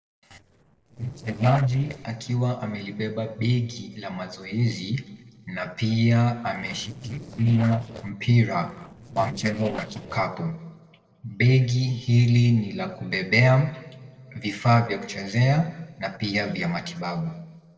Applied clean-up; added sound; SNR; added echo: neural separator model SepFormer DNS4.